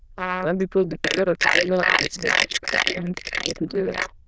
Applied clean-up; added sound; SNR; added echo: neural diffusion model UNIVERSE++.